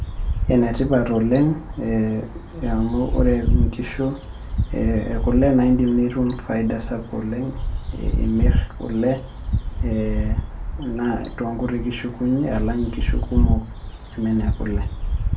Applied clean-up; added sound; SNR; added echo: none; Bird; 1 dB; reverberation time 0.3 s.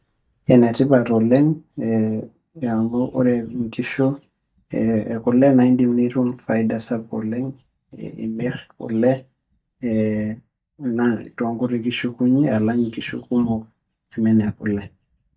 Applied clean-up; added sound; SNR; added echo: neural mask model DeepFilterNet 3.